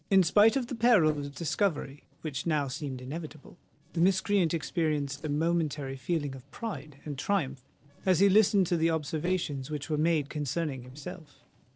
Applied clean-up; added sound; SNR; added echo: neural separator model SepFormer DNS4.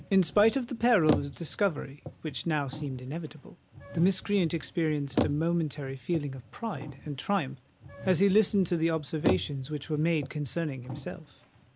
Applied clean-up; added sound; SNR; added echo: none; Bicycle; 9 dB; none.